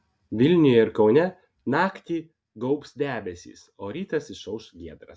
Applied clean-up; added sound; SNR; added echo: none; none; none; none.